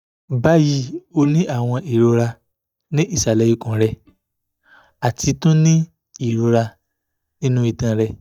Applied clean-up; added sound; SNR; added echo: neural mask model DeepFilterNet 3.